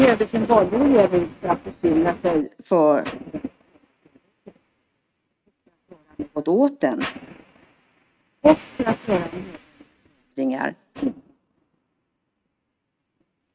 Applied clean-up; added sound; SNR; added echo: neural mask model RNNoise.